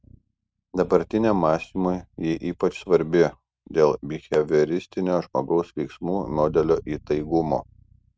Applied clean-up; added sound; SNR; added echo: neural mask model RNNoise.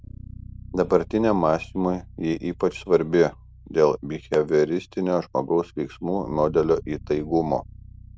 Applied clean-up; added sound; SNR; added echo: none; Bass guitar; 19 dB; none.